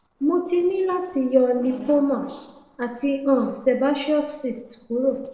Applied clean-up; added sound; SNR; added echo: neural separator model SepFormer DNS4.